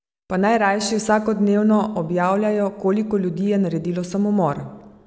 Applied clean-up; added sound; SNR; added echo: none; none; none; none.